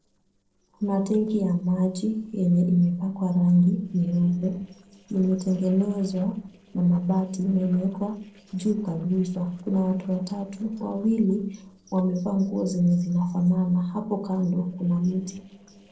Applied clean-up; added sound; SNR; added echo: neural separator model SepFormer DNS4.